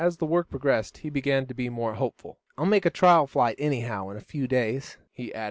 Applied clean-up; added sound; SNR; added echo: none; none; none; none.